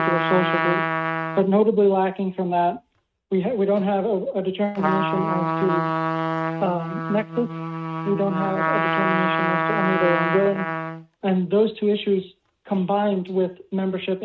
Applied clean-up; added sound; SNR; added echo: neural mask model RNNoise.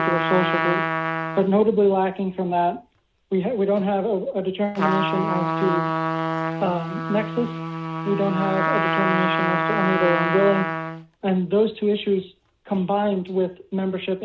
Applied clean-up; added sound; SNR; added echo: none; Trumpet; 3 dB; none.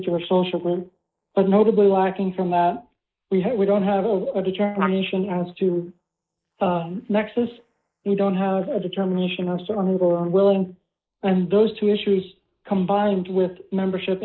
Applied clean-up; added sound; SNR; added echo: neural mask model Resemble Enhance denoiser.